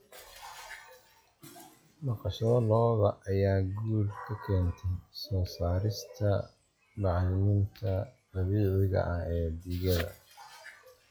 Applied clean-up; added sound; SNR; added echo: classical method log-MMSE.